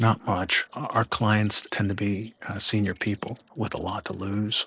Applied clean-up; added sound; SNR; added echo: neural separator model SepFormer DNS4.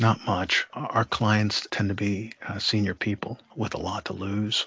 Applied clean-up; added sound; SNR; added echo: none; none; none; none.